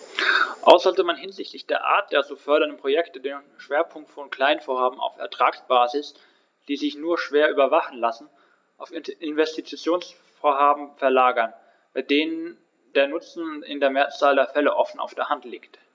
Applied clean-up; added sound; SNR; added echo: none; none; none; none.